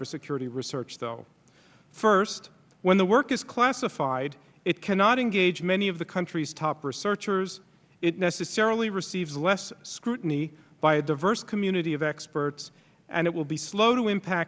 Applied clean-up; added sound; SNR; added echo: none; none; none; none.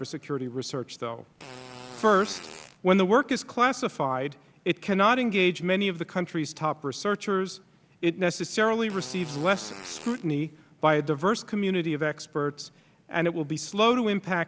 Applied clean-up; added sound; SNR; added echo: none; Fart; 17 dB; none.